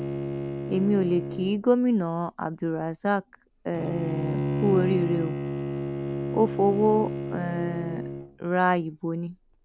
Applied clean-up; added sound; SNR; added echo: none; Bowed string instrument; 5 dB; none.